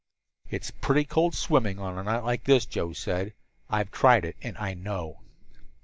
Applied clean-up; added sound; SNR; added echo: none; none; none; none.